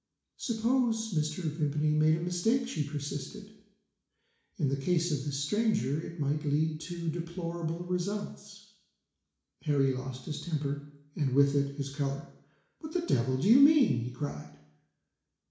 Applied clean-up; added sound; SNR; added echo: none; none; none; reverberation time 0.7 s.